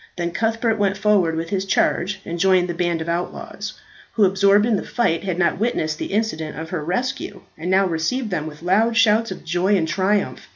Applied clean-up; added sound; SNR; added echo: none; none; none; none.